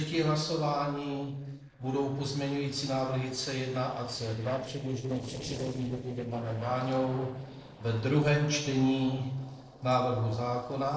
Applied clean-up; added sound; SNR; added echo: neural separator model SepFormer DNS4.